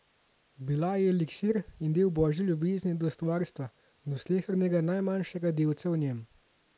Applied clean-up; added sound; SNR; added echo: none; none; none; none.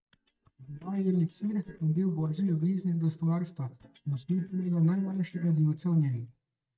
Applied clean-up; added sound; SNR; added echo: neural mask model DeepFilterNet 3.